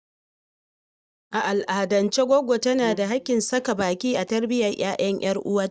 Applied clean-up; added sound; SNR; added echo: neural mask model DeepFilterNet 3.